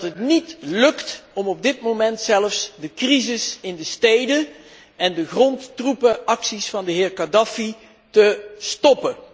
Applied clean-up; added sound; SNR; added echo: none; none; none; none.